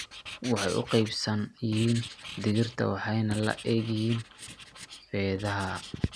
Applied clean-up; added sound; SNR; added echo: none; Writing; 14 dB; none.